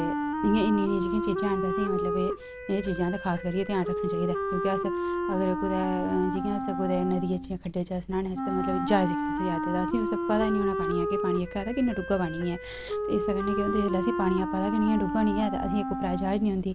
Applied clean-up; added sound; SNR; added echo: none; Wind instrument, woodwind instrument; 2 dB; none.